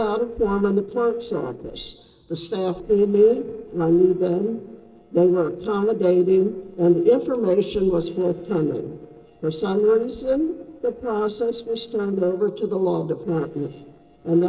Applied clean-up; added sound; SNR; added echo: neural separator model SepFormer DNS4.